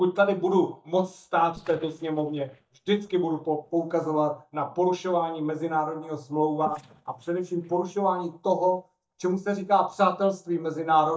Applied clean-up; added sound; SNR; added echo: neural mask model DeepFilterNet 3.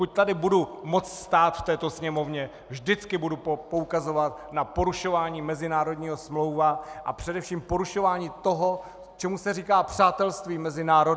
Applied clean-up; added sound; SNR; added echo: none; none; none; none.